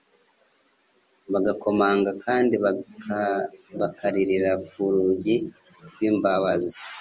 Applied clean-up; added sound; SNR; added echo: none; none; none; none.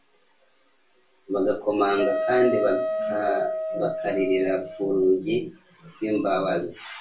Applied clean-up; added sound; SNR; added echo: none; Wind instrument, woodwind instrument; 3 dB; reverberation time 0.3 s.